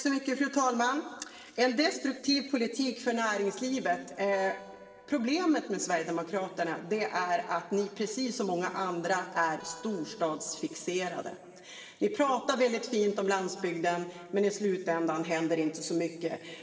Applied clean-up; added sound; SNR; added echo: neural separator model SepFormer DNS4.